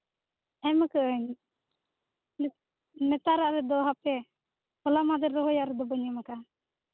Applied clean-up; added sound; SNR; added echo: none; none; none; none.